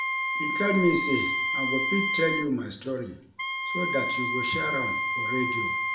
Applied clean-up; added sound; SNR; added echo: none; Wind instrument, woodwind instrument; -1 dB; reverberation time 0.5 s.